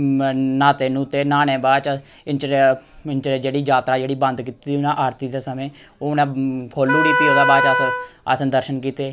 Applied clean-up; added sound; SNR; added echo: none; Wind instrument, woodwind instrument; 0 dB; none.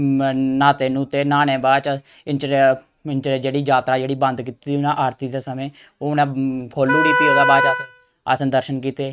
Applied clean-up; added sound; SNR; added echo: neural mask model RNNoise.